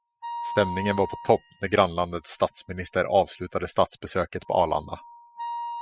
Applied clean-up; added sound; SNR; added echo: classical method spectral subtraction.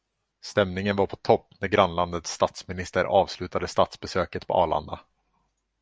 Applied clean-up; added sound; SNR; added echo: none; none; none; none.